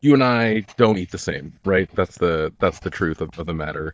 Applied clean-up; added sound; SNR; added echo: neural mask model DeepFilterNet 3.